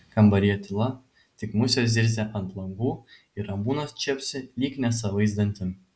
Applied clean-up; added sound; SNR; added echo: none; none; none; none.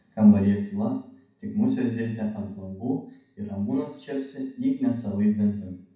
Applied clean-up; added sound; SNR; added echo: none; none; none; reverberation time 0.6 s.